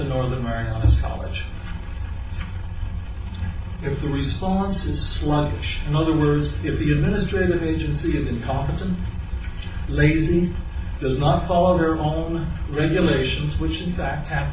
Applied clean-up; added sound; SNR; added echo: none; none; none; reverberation time 0.4 s.